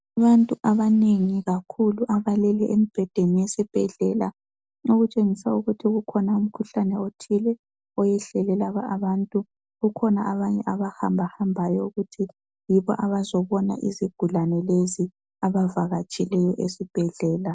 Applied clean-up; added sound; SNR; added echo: none; none; none; none.